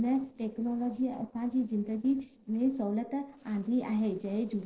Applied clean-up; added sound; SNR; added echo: neural separator model SepFormer DNS4.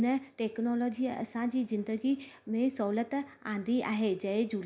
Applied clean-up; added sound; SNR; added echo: none; none; none; none.